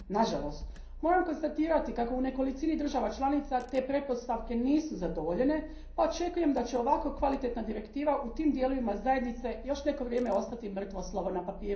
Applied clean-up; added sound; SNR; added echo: none; Engine / Car; 13 dB; reverberation time 0.6 s.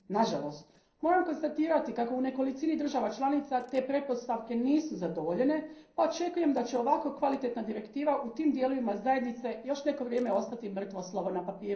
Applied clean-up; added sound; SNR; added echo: neural separator model SepFormer DNS4.